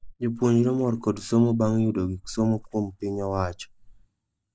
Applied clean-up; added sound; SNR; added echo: neural mask model DeepFilterNet 3.